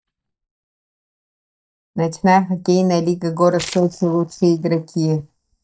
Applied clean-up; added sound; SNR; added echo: neural mask model DeepFilterNet 3.